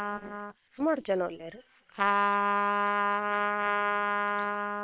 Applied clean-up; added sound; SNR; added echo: neural separator model SepFormer WHAM!.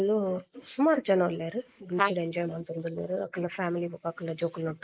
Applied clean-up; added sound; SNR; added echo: neural mask model Resemble Enhance denoiser.